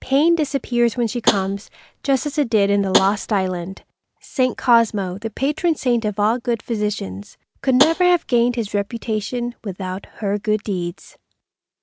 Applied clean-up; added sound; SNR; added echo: none; Tap; 6 dB; none.